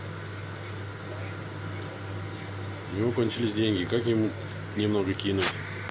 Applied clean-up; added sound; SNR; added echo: none; Bowed string instrument; 18 dB; none.